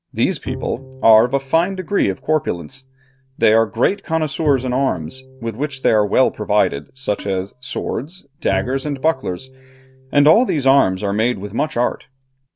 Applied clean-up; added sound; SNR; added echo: none; Percussion + Bowed string instrument; 17 dB; none.